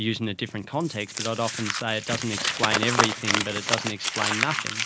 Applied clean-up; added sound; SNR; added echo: none; Crumpling, crinkling; 0 dB; none.